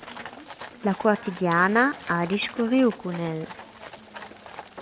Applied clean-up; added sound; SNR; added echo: none; Livestock, farm animals, working animals; 16 dB; none.